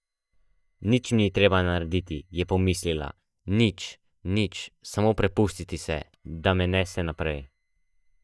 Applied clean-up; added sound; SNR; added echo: neural mask model DeepFilterNet 3.